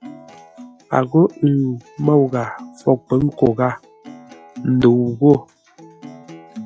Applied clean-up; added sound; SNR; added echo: classical method log-MMSE.